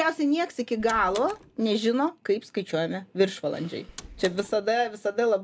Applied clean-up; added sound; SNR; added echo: none; Door; 17 dB; none.